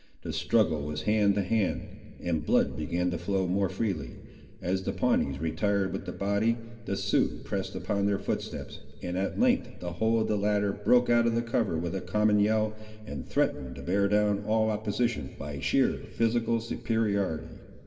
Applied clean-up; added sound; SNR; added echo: none; none; none; reverberation time 1.6 s.